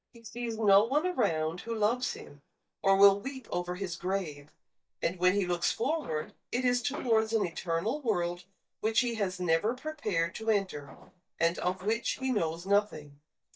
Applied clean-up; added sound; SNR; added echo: neural mask model DeepFilterNet 3.